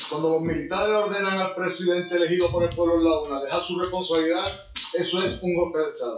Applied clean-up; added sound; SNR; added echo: classical method WPE with log-MMSE.